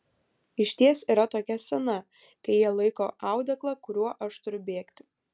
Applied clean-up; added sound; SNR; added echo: none; none; none; none.